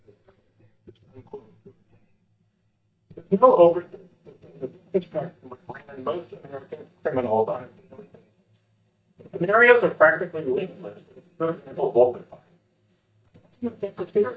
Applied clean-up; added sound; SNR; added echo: neural mask model DeepFilterNet 3.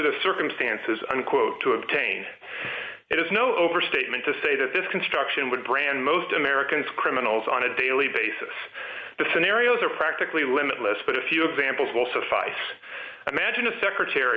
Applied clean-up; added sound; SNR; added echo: none; none; none; none.